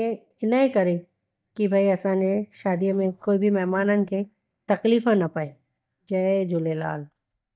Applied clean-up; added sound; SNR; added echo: neural mask model DeepFilterNet 3.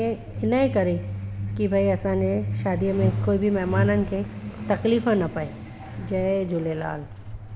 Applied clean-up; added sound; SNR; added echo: none; Truck; 5 dB; none.